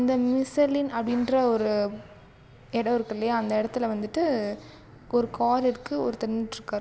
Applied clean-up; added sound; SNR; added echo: none; none; none; none.